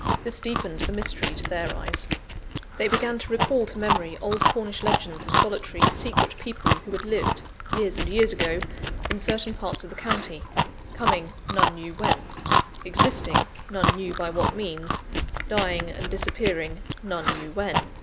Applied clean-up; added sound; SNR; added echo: none; Chewing, mastication; -3 dB; none.